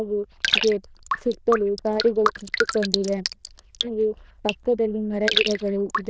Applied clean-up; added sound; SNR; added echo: neural diffusion model UNIVERSE++.